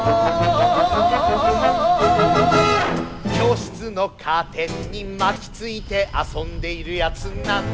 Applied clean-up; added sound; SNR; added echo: none; Breathing; 18 dB; none.